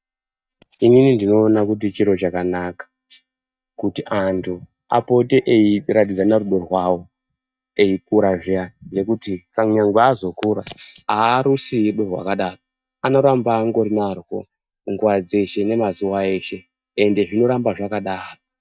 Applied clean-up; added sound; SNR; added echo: neural mask model DeepFilterNet 3.